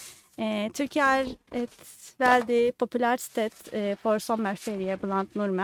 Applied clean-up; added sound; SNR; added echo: neural mask model RNNoise.